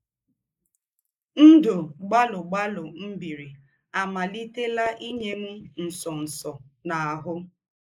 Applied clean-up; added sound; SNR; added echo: neural mask model Resemble Enhance denoiser.